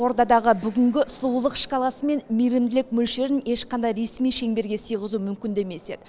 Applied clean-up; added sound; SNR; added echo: none; none; none; none.